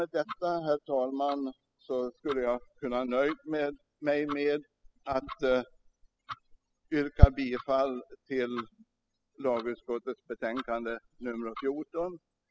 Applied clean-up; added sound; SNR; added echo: classical method spectral subtraction.